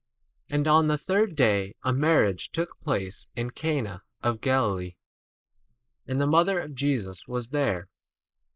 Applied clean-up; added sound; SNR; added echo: neural mask model Resemble Enhance denoiser.